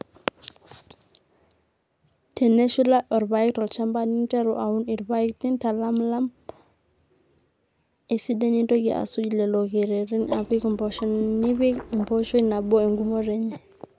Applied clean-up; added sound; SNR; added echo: none; Water / Liquid; 14 dB; none.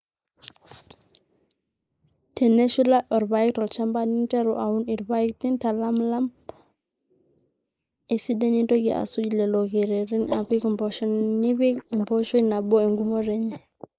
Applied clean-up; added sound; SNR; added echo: neural mask model Resemble Enhance denoiser.